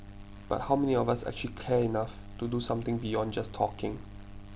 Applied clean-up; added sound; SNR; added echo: none; none; none; none.